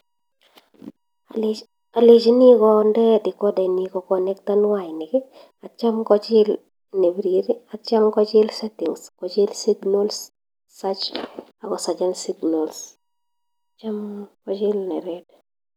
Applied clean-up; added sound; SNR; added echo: none; none; none; none.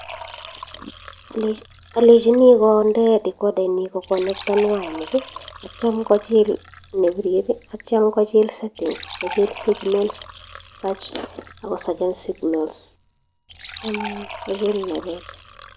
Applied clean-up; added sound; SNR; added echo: none; Fill (with liquid) / Trickle, dribble; 16 dB; none.